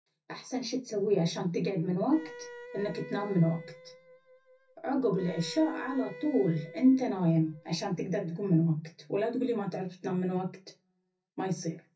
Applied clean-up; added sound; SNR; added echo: none; Wind instrument, woodwind instrument; 17 dB; reverberation time 0.3 s.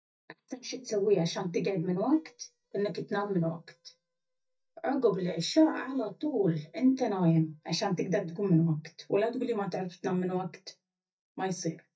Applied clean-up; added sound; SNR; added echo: neural mask model DeepFilterNet 3.